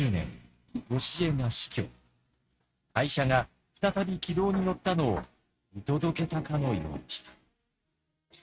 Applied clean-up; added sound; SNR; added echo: neural mask model RNNoise.